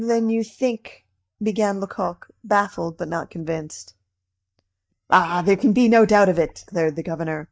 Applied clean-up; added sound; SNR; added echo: neural mask model DeepFilterNet 3.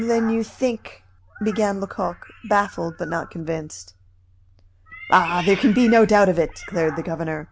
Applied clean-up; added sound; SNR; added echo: none; Meow; 18 dB; none.